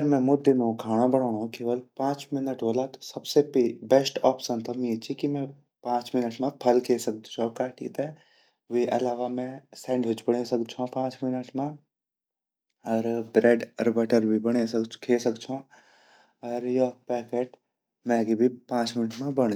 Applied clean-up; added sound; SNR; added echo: none; none; none; none.